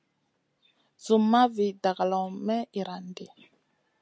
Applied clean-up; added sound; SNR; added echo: none; none; none; none.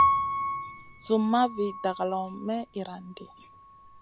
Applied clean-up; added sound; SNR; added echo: none; Piano; 1 dB; none.